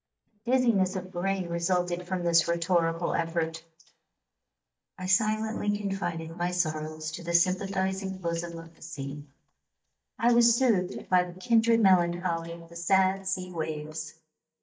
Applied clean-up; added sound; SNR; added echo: neural mask model DeepFilterNet 3.